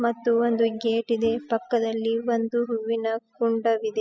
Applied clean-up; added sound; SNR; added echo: classical method spectral subtraction.